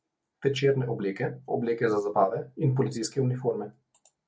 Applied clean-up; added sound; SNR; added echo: none; none; none; none.